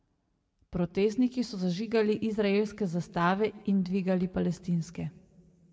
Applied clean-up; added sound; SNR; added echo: none; none; none; reverberation time 1.6 s.